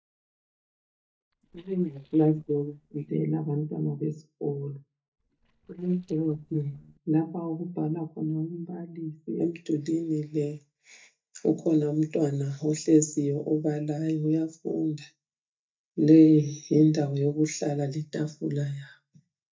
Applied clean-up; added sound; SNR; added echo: neural mask model DeepFilterNet 3.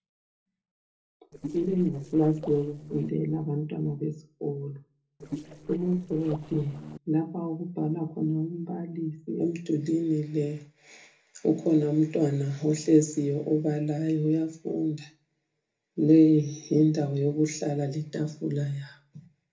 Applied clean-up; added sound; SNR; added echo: neural separator model SepFormer DNS4.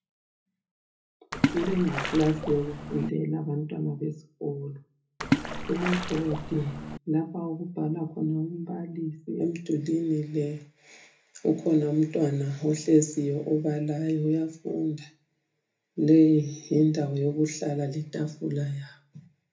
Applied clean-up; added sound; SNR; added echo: none; Splash, splatter; 4 dB; reverberation time 0.3 s.